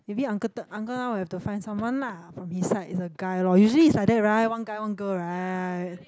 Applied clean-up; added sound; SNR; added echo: none; none; none; none.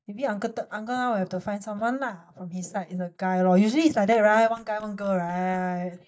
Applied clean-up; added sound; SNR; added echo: neural mask model DeepFilterNet 3.